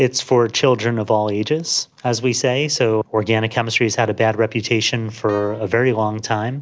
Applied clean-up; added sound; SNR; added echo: none; Wind instrument, woodwind instrument; 19 dB; none.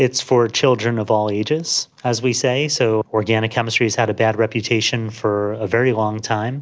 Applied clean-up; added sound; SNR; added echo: none; none; none; none.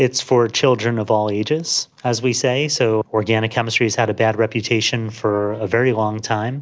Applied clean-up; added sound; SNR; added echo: neural mask model Resemble Enhance denoiser.